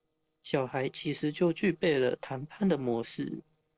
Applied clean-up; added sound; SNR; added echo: neural separator model SepFormer DNS4.